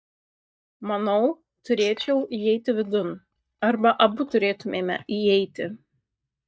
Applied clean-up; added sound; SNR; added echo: neural mask model DeepFilterNet 3.